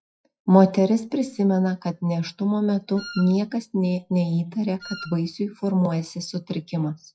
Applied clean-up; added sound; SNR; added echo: classical method WPE with log-MMSE.